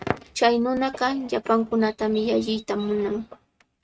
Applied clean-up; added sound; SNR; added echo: neural mask model RNNoise.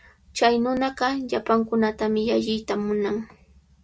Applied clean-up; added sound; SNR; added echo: none; none; none; none.